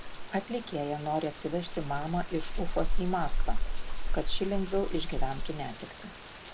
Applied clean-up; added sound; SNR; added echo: none; Rain; -4 dB; none.